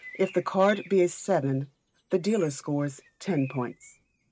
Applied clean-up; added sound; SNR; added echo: neural mask model RNNoise.